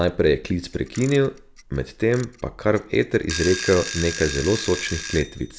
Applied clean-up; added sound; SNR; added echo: none; Alarm / Clock; 12 dB; none.